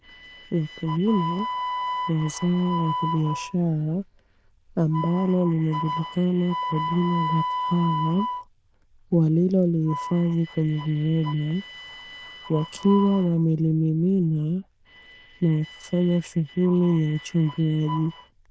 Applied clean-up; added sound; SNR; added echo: neural diffusion model UNIVERSE++.